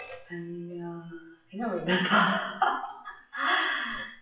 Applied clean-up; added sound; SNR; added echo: classical method WPE with log-MMSE.